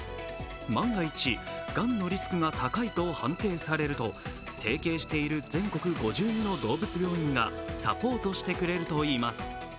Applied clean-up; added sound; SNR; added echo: none; none; none; none.